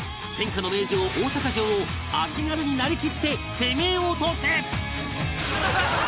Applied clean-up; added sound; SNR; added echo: none; none; none; none.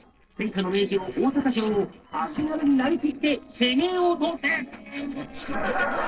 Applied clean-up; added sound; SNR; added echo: neural separator model SepFormer DNS4.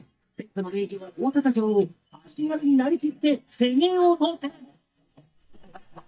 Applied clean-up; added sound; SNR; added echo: neural mask model DeepFilterNet 3.